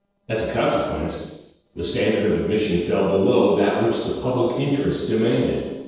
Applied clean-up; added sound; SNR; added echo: neural separator model SepFormer DNS4.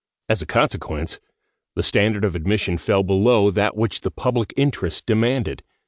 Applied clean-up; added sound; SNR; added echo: none; none; none; none.